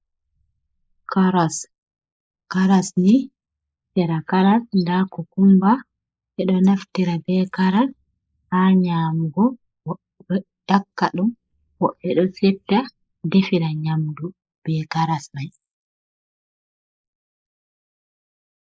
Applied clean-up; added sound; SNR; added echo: neural mask model Resemble Enhance denoiser.